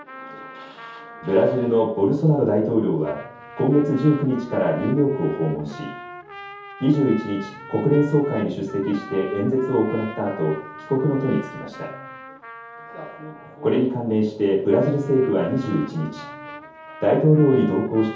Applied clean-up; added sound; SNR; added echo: none; Trumpet; 17 dB; reverberation time 0.6 s.